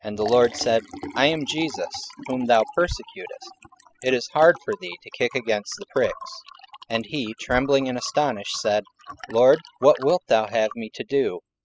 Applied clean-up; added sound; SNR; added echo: classical method spectral subtraction.